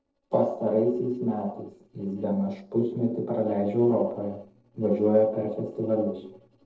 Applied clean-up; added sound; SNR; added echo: neural separator model SepFormer DNS4.